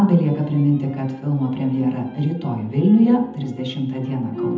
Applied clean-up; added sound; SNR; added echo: none; none; none; reverberation time 0.8 s.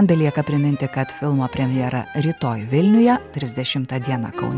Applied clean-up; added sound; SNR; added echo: none; none; none; none.